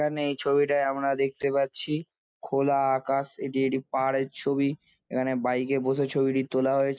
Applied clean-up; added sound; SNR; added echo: neural mask model Resemble Enhance denoiser.